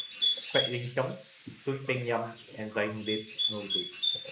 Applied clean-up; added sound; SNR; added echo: neural mask model Resemble Enhance denoiser.